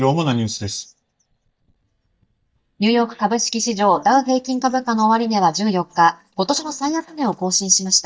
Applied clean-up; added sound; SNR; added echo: neural mask model DeepFilterNet 3.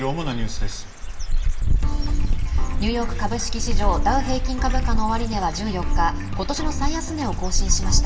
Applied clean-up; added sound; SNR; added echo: none; Bird / Dog; -5 dB; reverberation time 1.9 s.